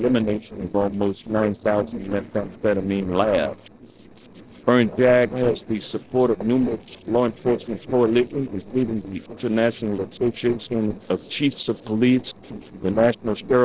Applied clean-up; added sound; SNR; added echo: neural separator model SepFormer DNS4.